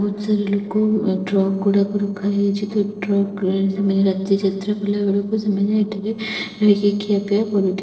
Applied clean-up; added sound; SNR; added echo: neural separator model SepFormer DNS4.